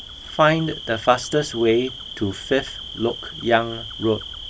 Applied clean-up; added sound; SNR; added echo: none; Cricket; 13 dB; none.